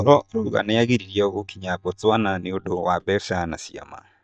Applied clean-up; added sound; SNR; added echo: neural mask model DeepFilterNet 3.